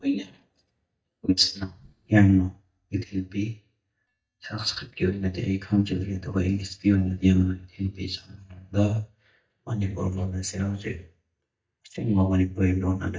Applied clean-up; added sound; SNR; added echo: neural mask model DeepFilterNet 3.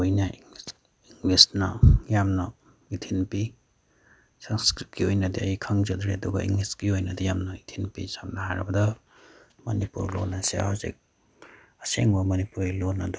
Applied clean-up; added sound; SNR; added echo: none; none; none; none.